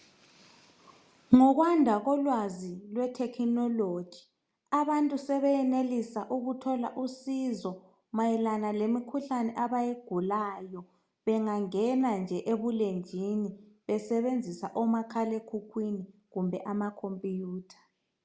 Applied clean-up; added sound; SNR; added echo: none; none; none; none.